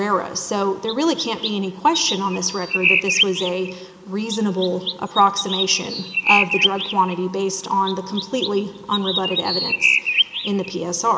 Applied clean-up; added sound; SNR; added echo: neural mask model Resemble Enhance denoiser.